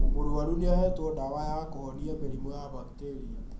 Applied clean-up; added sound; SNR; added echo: none; Thunder; -4 dB; reverberation time 0.5 s.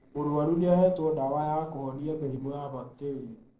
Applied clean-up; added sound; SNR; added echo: neural separator model SepFormer DNS4.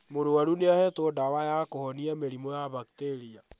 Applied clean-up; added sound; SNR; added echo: none; none; none; none.